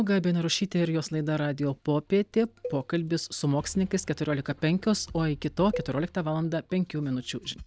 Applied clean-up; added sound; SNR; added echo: neural mask model DeepFilterNet 3.